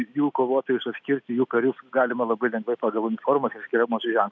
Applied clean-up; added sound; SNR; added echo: none; none; none; none.